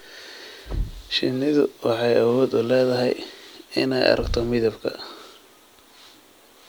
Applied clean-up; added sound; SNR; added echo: none; Thump, thud; 14 dB; none.